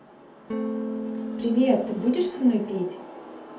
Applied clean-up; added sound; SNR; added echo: none; Electric guitar / Strum; 5 dB; reverberation time 0.5 s.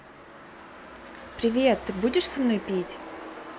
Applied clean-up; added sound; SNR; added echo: none; none; none; none.